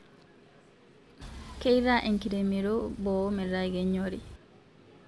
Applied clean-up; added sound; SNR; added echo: none; Engine; 14 dB; none.